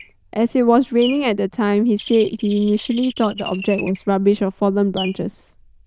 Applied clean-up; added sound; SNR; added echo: neural diffusion model UNIVERSE++.